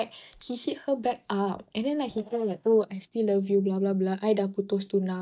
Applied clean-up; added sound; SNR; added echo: neural mask model DeepFilterNet 3.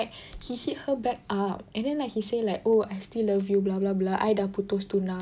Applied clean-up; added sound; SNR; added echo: none; none; none; none.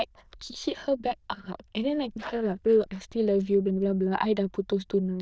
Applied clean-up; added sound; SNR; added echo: neural diffusion model UNIVERSE++.